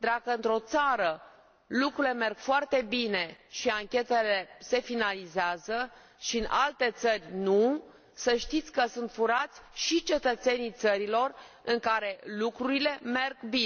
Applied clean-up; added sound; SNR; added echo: none; none; none; none.